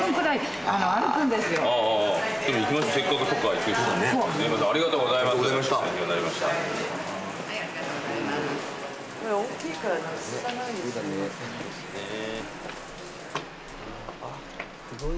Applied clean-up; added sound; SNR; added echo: none; Drip / Trickle, dribble / Bathtub (filling or washing) / Water tap, faucet; 20 dB; none.